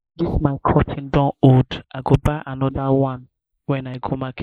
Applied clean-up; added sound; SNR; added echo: neural mask model Resemble Enhance denoiser.